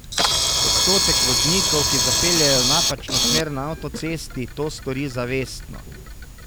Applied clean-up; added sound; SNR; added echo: none; Camera; -5 dB; none.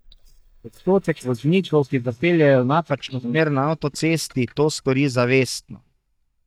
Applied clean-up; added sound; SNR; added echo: neural mask model DeepFilterNet 3.